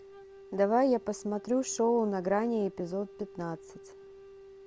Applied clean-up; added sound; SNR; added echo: none; Wind instrument, woodwind instrument; 19 dB; none.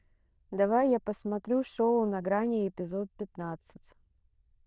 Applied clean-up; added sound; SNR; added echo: neural diffusion model UNIVERSE++.